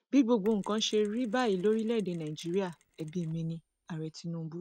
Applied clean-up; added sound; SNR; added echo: neural mask model RNNoise.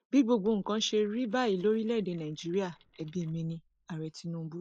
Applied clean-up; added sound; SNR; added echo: neural mask model Resemble Enhance denoiser.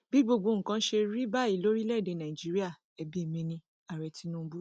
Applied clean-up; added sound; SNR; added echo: none; none; none; none.